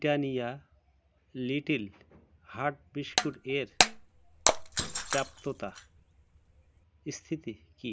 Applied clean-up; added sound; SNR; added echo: none; Shatter; -4 dB; none.